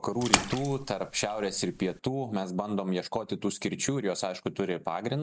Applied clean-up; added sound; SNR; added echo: none; Splash, splatter; 3 dB; none.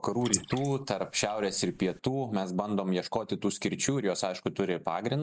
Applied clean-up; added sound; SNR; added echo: neural mask model Resemble Enhance denoiser.